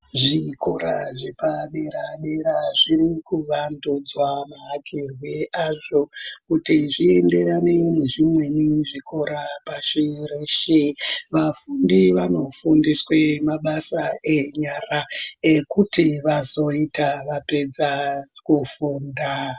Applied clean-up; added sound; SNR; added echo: none; none; none; none.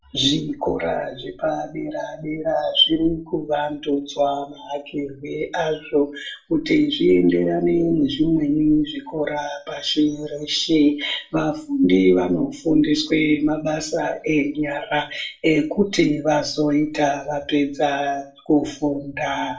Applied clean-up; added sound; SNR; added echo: none; none; none; reverberation time 0.3 s.